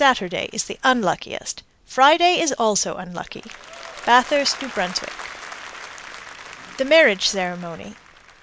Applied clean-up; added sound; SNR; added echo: none; Applause; 18 dB; none.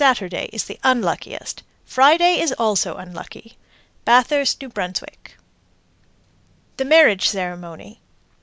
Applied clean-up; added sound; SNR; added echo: none; none; none; none.